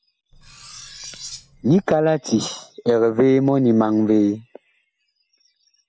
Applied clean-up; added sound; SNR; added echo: none; Cutlery, silverware; 19 dB; none.